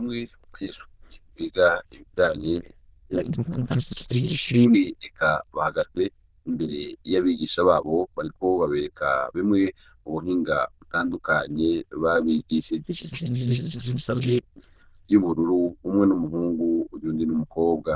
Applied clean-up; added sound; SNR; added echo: neural diffusion model UNIVERSE++.